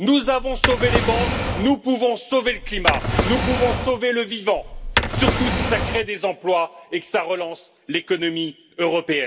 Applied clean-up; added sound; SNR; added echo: none; Drawer open or close; 0 dB; reverberation time 1.1 s.